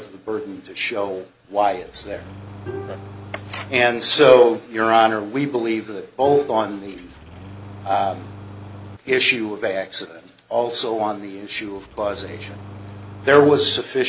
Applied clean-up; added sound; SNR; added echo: none; Engine starting + Bowed string instrument; 17 dB; none.